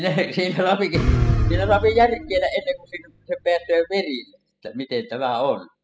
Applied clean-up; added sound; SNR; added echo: classical method spectral subtraction.